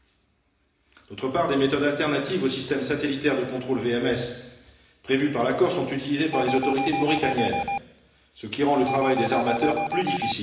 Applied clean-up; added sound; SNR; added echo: none; Alarm; 2 dB; reverberation time 1.0 s.